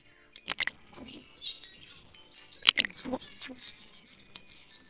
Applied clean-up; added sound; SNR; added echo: neural separator model SepFormer WHAMR!.